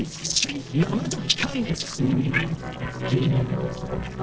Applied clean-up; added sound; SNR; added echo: neural separator model SepFormer DNS4.